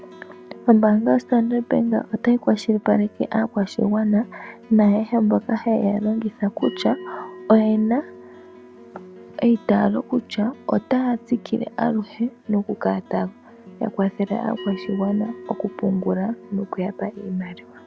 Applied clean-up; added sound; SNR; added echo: none; Plucked string instrument + Bell; 20 dB; none.